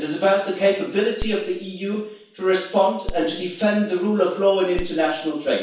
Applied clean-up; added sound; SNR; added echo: none; Crack; 14 dB; reverberation time 0.7 s.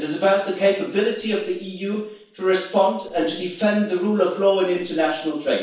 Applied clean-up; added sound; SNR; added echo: neural separator model SepFormer DNS4.